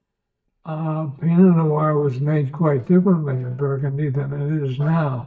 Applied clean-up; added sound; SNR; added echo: neural mask model DeepFilterNet 3.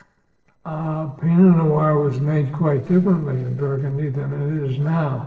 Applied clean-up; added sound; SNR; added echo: neural separator model SepFormer DNS4.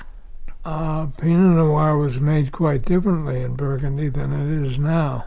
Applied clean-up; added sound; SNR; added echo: none; none; none; none.